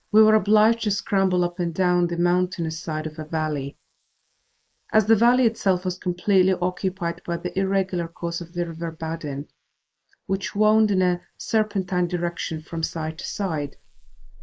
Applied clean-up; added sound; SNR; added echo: neural mask model Resemble Enhance denoiser.